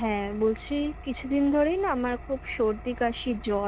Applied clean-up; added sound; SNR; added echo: none; Engine; 15 dB; none.